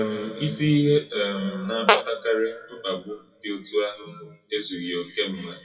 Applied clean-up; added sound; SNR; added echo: classical method WPE with log-MMSE.